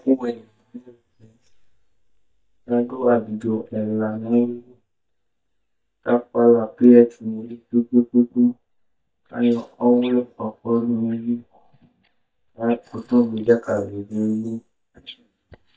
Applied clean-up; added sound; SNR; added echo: neural mask model DeepFilterNet 3.